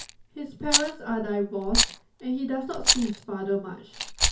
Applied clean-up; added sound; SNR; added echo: none; Rattle; -2 dB; reverberation time 0.2 s.